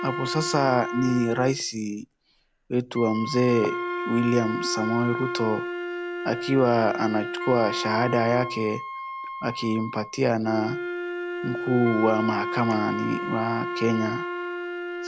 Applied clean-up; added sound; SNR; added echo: none; Wind instrument, woodwind instrument + Wind instrument, woodwind instrument; 6 dB; none.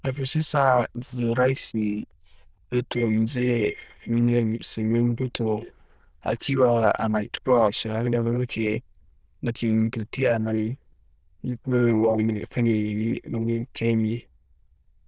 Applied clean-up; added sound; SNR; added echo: neural diffusion model UNIVERSE++.